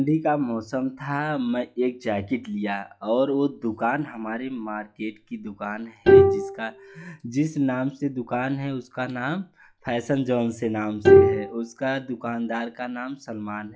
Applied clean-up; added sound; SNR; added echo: classical method log-MMSE.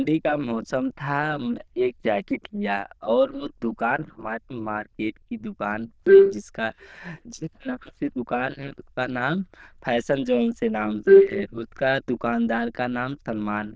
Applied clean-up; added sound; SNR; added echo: neural diffusion model UNIVERSE++.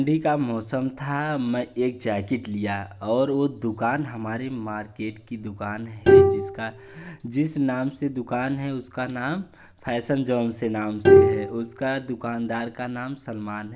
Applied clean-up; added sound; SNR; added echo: none; Bowed string instrument; -4 dB; none.